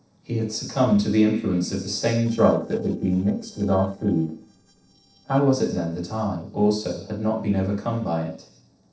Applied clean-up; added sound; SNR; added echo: neural separator model SepFormer DNS4.